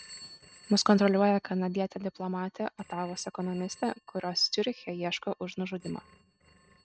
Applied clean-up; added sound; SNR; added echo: neural mask model RNNoise.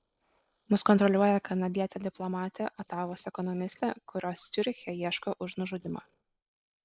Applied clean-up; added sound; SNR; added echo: neural mask model Resemble Enhance denoiser.